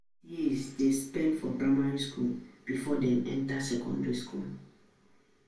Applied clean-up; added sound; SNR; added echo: none; none; none; reverberation time 0.3 s.